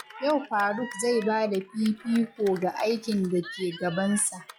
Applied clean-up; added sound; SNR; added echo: classical method log-MMSE.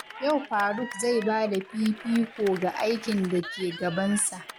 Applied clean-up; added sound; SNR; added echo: none; Cheering / Clapping; 13 dB; none.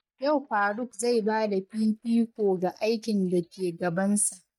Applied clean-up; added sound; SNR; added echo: neural mask model DeepFilterNet 3.